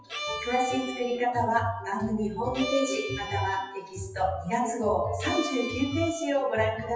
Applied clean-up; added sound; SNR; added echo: classical method WPE with log-MMSE.